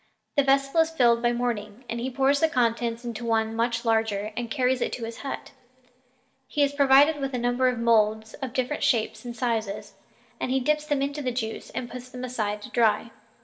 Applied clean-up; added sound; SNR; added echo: none; none; none; reverberation time 1.2 s.